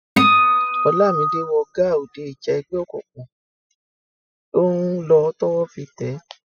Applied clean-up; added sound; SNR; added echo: classical method spectral subtraction.